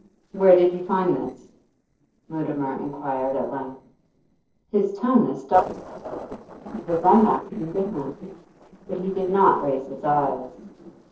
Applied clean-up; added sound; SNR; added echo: neural separator model SepFormer DNS4.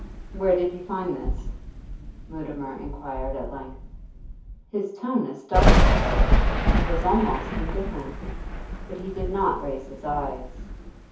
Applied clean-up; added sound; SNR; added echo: none; Thunder; -4 dB; reverberation time 0.6 s.